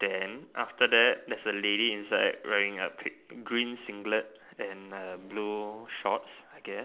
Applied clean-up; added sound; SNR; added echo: none; none; none; none.